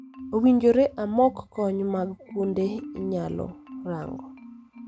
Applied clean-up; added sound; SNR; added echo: none; Marimba, xylophone; 17 dB; none.